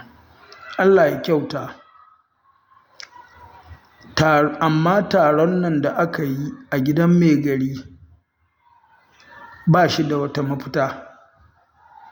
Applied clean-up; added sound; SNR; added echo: none; none; none; none.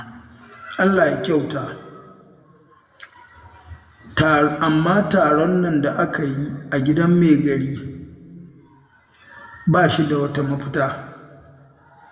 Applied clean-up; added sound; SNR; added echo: none; none; none; reverberation time 1.5 s.